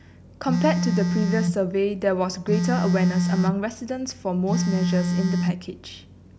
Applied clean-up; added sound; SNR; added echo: none; Telephone; -1 dB; none.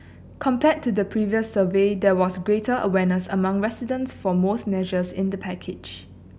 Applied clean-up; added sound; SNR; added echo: none; none; none; none.